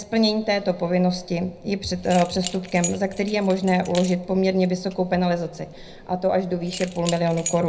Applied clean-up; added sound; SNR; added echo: none; Keys jangling; 16 dB; reverberation time 0.4 s.